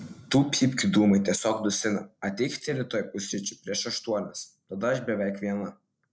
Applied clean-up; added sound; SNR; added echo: none; none; none; none.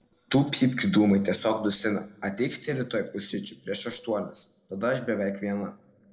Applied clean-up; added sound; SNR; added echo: neural separator model SepFormer DNS4.